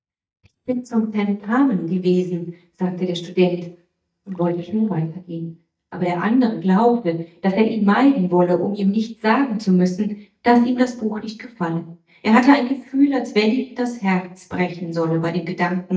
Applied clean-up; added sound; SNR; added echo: neural mask model DeepFilterNet 3.